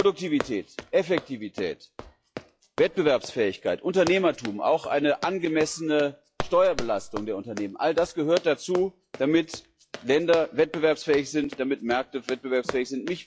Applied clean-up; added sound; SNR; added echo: classical method log-MMSE.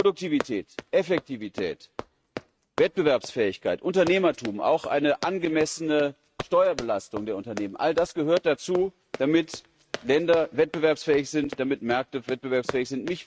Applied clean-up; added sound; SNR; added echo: neural mask model RNNoise.